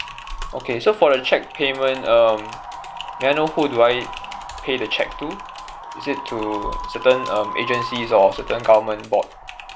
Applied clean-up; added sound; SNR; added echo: none; Wind + Typing; 11 dB; none.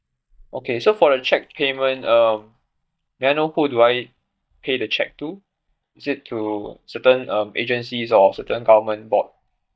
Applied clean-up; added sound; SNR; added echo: neural mask model DeepFilterNet 3.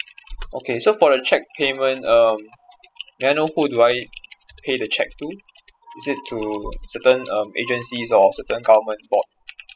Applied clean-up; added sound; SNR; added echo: classical method spectral subtraction.